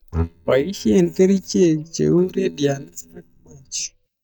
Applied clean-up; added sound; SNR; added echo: neural mask model DeepFilterNet 3.